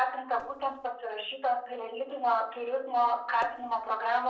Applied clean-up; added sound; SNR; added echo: neural separator model SepFormer DNS4.